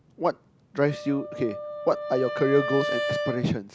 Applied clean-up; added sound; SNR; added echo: none; Wind instrument, woodwind instrument; 6 dB; none.